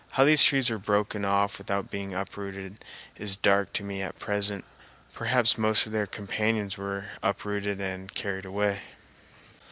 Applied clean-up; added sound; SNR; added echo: none; none; none; none.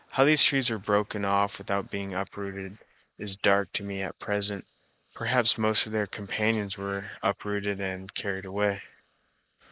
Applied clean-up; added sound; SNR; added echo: neural mask model Resemble Enhance denoiser.